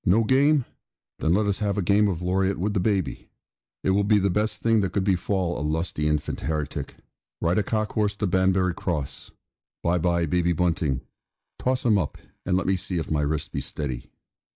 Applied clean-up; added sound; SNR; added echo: neural mask model Resemble Enhance denoiser.